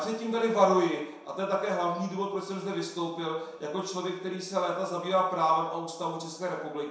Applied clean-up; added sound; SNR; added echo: none; none; none; reverberation time 0.7 s.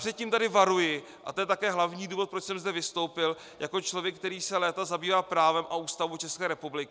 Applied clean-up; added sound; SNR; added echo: none; none; none; none.